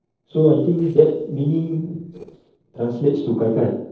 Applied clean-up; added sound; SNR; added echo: neural separator model SepFormer DNS4.